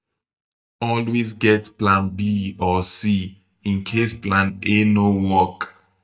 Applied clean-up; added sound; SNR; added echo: neural mask model DeepFilterNet 3.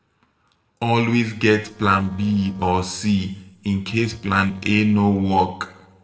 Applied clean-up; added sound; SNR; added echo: neural separator model SepFormer DNS4.